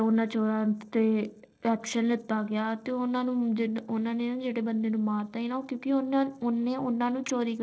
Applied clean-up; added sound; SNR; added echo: neural separator model SepFormer DNS4.